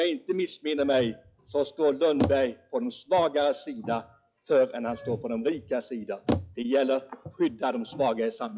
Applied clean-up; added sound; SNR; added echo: classical method log-MMSE.